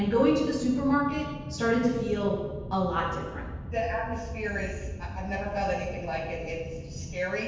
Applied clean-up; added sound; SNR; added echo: none; Aircraft; 9 dB; reverberation time 1.2 s.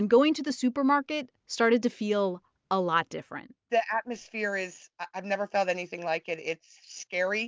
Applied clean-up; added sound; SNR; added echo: none; none; none; none.